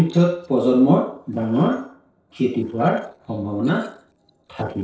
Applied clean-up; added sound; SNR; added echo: neural separator model SepFormer DNS4.